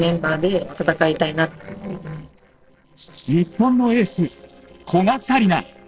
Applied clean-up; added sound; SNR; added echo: neural separator model SepFormer DNS4.